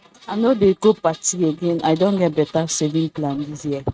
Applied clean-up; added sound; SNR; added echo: neural mask model RNNoise.